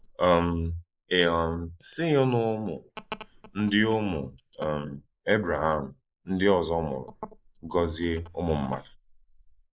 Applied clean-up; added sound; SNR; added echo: neural mask model Resemble Enhance denoiser.